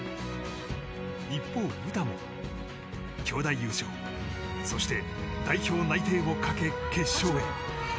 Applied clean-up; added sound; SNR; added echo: none; none; none; none.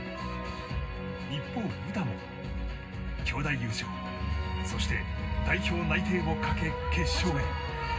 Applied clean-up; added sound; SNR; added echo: none; Percussion; 19 dB; reverberation time 0.4 s.